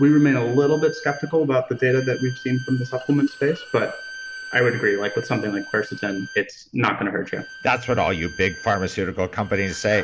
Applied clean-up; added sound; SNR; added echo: none; Bowed string instrument; 17 dB; none.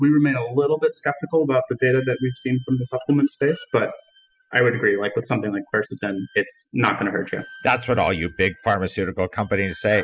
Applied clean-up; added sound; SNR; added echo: classical method spectral subtraction.